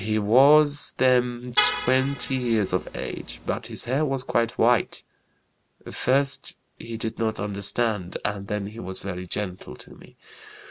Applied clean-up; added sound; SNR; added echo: none; Vehicle horn, car horn, honking; 6 dB; none.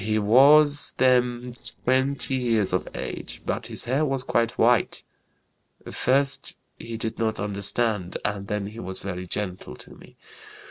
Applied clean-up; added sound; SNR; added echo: neural separator model SepFormer DNS4.